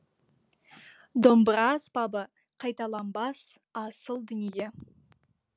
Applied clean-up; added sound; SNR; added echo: none; none; none; none.